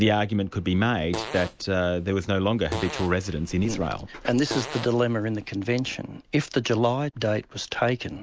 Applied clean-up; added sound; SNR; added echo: none; Fart; 12 dB; none.